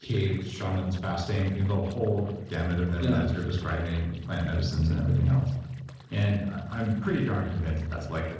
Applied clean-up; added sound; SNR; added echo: neural separator model SepFormer DNS4.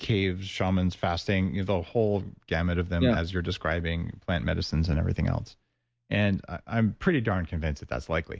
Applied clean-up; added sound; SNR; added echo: none; none; none; none.